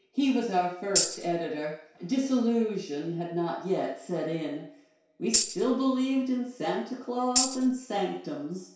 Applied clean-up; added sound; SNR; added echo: none; Tambourine; 0 dB; reverberation time 0.6 s.